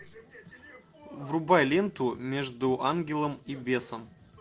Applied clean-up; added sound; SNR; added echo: none; none; none; none.